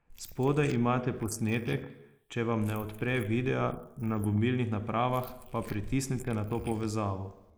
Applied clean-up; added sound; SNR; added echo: neural mask model Resemble Enhance denoiser.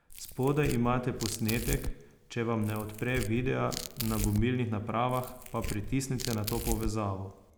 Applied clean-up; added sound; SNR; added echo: none; Tearing; 7 dB; none.